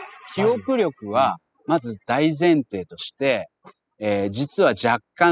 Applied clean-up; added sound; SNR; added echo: classical method spectral subtraction.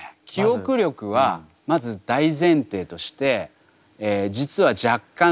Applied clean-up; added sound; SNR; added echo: none; none; none; none.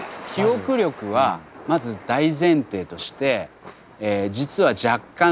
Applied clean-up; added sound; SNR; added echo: none; Thunder / Rain; 19 dB; none.